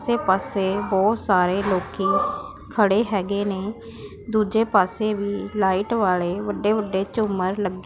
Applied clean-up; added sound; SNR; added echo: none; none; none; none.